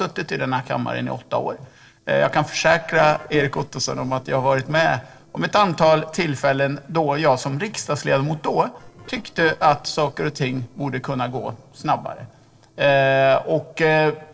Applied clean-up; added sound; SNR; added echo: neural separator model SepFormer DNS4.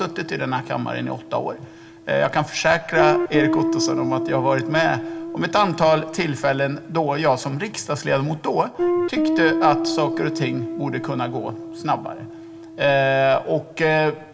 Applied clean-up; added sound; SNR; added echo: none; Guitar; 5 dB; reverberation time 0.3 s.